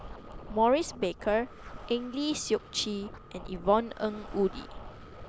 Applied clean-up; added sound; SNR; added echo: none; Scratching (performance technique) + Breathing; 13 dB; none.